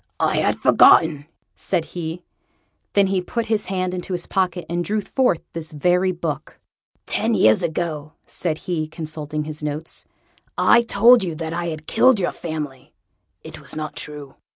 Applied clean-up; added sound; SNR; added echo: none; none; none; none.